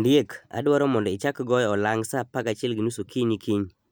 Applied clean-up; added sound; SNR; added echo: none; none; none; none.